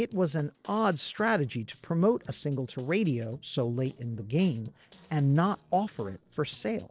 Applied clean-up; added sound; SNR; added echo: neural separator model SepFormer DNS4.